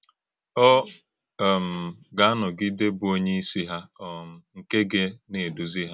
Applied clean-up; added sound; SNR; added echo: none; none; none; none.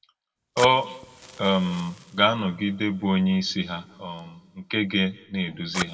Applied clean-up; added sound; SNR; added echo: none; Fire; 16 dB; reverberation time 1.5 s.